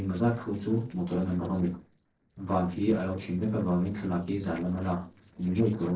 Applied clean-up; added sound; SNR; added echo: neural separator model SepFormer DNS4.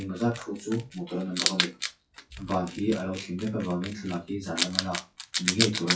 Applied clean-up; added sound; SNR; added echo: classical method WPE with log-MMSE.